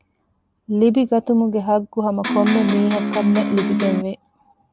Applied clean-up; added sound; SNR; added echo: none; Electric guitar; 1 dB; none.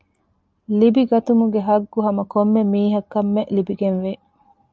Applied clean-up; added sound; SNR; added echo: none; none; none; none.